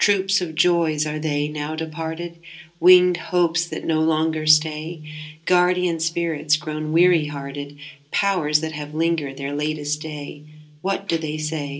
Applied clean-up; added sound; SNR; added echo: none; none; none; reverberation time 0.2 s.